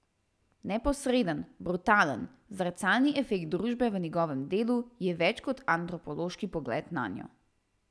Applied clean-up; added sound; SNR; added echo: none; none; none; none.